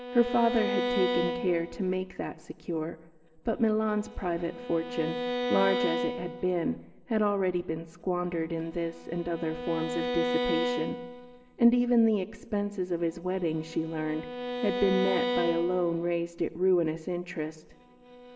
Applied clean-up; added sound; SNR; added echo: none; Bowed string instrument; 5 dB; reverberation time 2.1 s.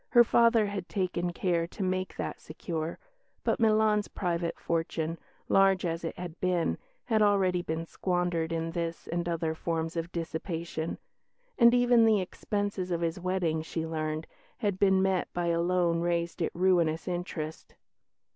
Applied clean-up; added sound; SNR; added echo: none; none; none; none.